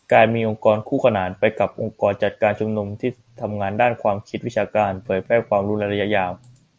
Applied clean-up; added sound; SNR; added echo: none; none; none; none.